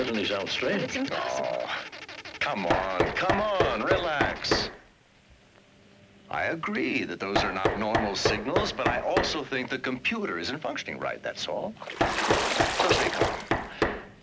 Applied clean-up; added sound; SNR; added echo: none; Knock + Water / Splash, splatter; 0 dB; none.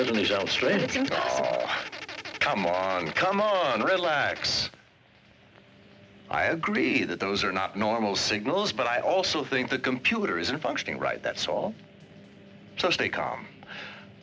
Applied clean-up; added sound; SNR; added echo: none; none; none; none.